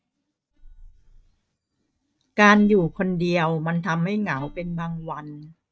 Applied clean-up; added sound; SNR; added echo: neural mask model DeepFilterNet 3.